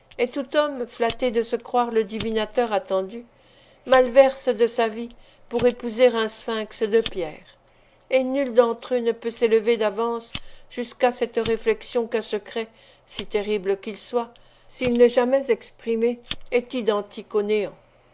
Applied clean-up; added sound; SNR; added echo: none; Fire; 17 dB; none.